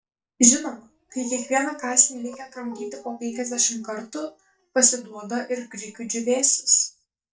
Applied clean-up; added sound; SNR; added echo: neural mask model DeepFilterNet 3.